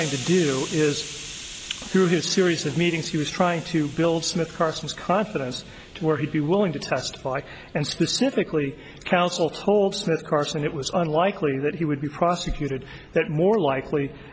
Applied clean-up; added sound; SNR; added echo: none; Hiss; 18 dB; none.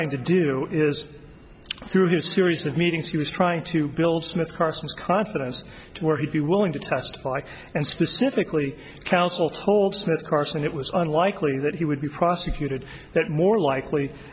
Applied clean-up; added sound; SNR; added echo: none; none; none; none.